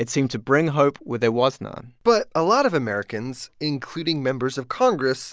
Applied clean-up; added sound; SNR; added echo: none; none; none; none.